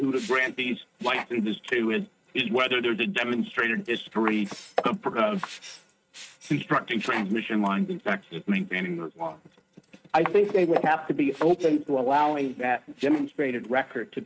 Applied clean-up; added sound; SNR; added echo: neural mask model RNNoise.